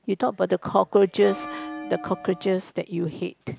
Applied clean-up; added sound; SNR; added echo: none; Bell; 11 dB; none.